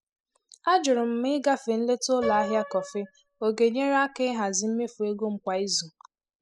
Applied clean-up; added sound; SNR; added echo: classical method spectral subtraction.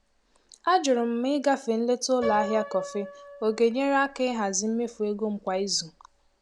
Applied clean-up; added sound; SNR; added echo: none; Piano; 14 dB; none.